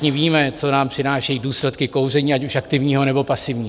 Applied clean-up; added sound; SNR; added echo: none; none; none; none.